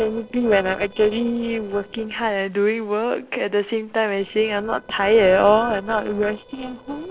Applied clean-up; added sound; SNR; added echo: neural separator model SepFormer DNS4.